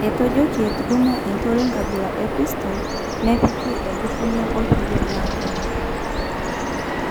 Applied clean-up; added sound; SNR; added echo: none; Bird vocalization, bird call, bird song; 0 dB; none.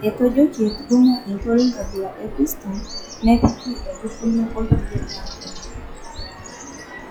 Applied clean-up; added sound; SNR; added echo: classical method log-MMSE.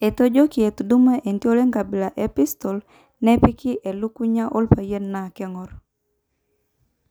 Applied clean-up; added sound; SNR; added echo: none; none; none; none.